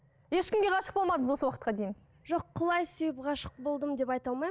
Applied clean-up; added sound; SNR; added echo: none; none; none; none.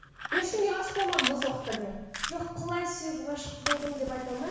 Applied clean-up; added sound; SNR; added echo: none; Fire; 4 dB; reverberation time 1.1 s.